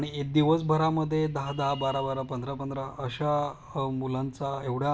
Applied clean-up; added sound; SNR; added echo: none; none; none; none.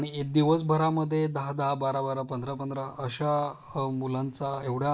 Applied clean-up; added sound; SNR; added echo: neural mask model Resemble Enhance denoiser.